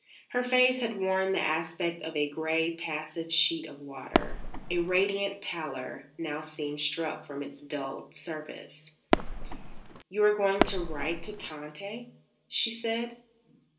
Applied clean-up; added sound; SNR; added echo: none; Fireworks; -2 dB; reverberation time 0.2 s.